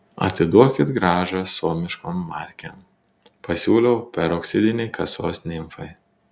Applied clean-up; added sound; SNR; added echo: none; none; none; none.